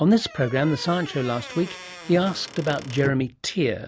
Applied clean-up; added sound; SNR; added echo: none; Squeak / Wood; 15 dB; none.